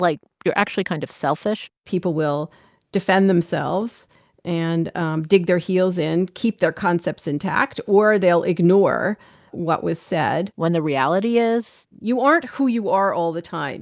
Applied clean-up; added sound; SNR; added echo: none; none; none; none.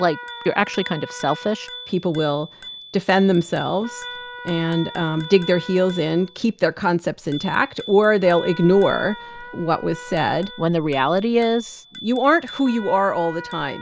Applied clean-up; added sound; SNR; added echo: none; Bicycle bell + Trumpet; 16 dB; none.